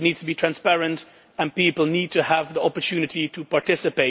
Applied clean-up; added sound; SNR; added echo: none; none; none; none.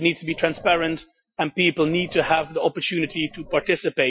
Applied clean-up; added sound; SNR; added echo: classical method Wiener filter.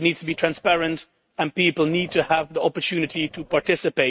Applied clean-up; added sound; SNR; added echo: neural mask model RNNoise.